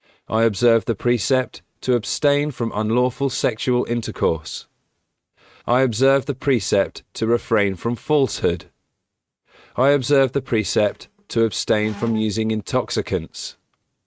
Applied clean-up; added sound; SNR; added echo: neural mask model RNNoise.